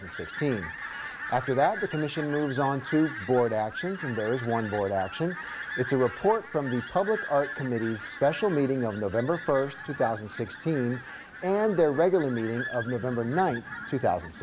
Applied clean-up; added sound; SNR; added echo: none; Fowl; 11 dB; none.